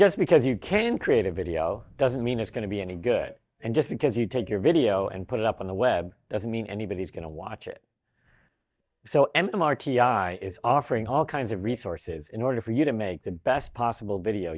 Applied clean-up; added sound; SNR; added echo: neural mask model DeepFilterNet 3.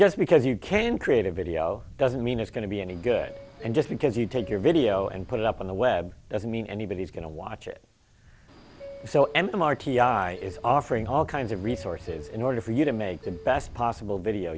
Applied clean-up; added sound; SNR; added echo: none; Subway, metro, underground + Thunder; 17 dB; none.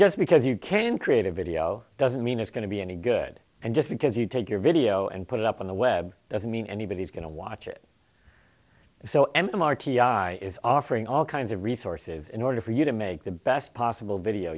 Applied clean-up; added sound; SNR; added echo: none; none; none; none.